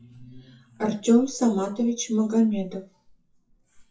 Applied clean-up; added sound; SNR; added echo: classical method WPE with log-MMSE.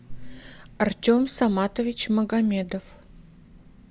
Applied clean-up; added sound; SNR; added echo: none; none; none; none.